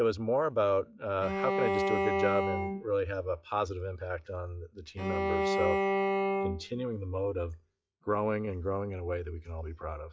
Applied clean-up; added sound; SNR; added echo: classical method log-MMSE.